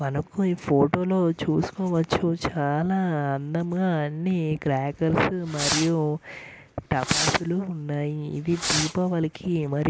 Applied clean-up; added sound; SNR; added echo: none; Fireworks; 7 dB; none.